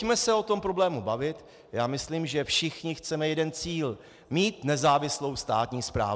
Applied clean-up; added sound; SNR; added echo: none; none; none; none.